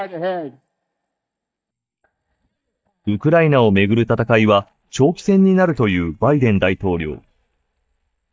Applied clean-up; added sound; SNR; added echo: neural mask model DeepFilterNet 3.